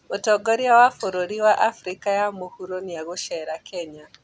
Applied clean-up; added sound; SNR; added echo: none; none; none; none.